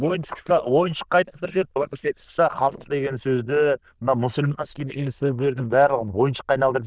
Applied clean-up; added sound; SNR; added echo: neural diffusion model UNIVERSE++.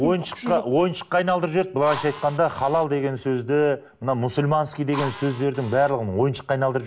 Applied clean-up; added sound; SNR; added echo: none; Drill; 13 dB; none.